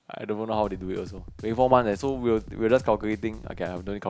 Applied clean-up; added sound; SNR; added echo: none; Drum kit; 15 dB; none.